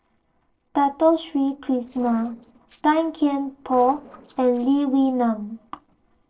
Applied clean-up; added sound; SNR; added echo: neural separator model SepFormer DNS4.